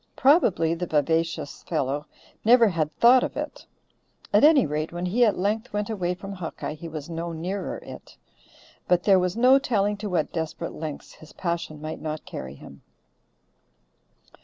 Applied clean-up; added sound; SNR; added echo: none; none; none; none.